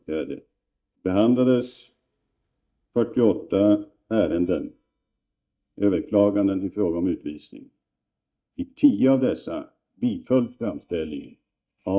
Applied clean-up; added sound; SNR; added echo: neural mask model DeepFilterNet 3.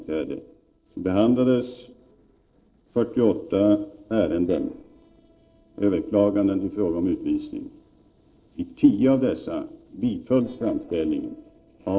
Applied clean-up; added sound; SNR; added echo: neural separator model SepFormer DNS4.